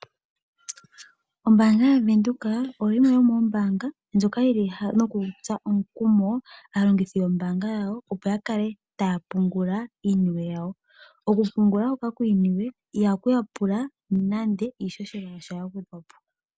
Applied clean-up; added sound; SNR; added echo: none; none; none; none.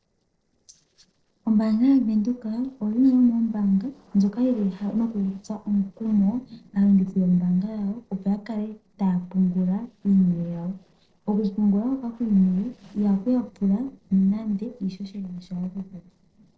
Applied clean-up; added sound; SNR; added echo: neural separator model SepFormer DNS4.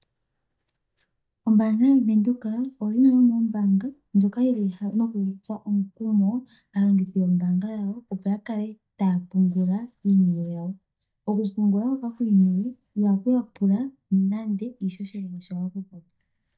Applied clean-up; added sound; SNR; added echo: neural mask model DeepFilterNet 3.